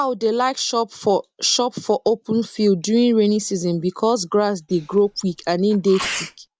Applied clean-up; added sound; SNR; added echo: none; Sneeze; 13 dB; none.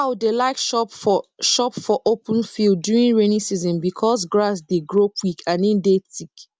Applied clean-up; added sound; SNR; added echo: none; none; none; none.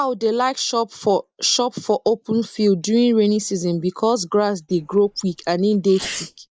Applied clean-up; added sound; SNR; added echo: neural mask model Resemble Enhance denoiser.